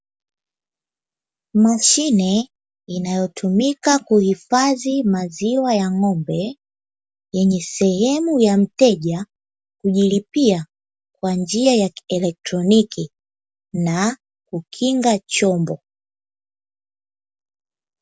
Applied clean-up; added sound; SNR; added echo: none; none; none; none.